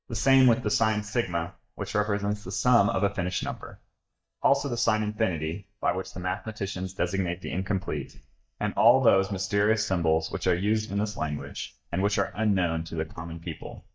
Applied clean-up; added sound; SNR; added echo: neural mask model DeepFilterNet 3.